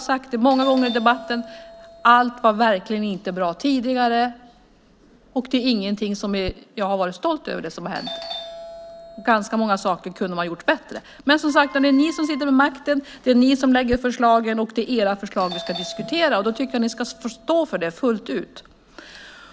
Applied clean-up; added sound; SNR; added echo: none; Wind instrument, woodwind instrument + Doorbell; 19 dB; none.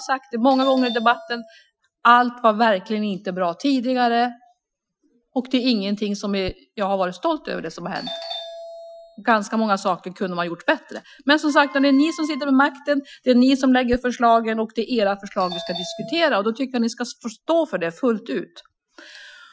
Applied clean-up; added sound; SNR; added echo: classical method Wiener filter.